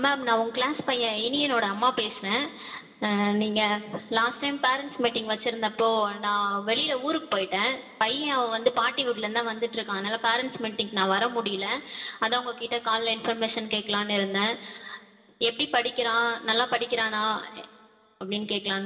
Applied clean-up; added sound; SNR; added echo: none; none; none; reverberation time 1.5 s.